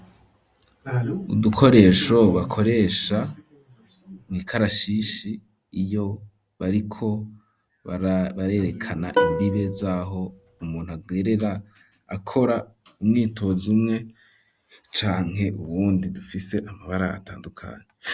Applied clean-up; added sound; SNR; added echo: none; Plucked string instrument; 3 dB; none.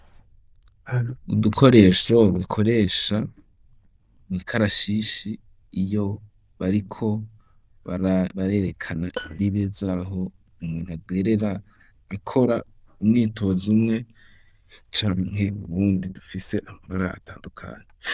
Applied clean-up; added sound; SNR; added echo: neural diffusion model UNIVERSE++.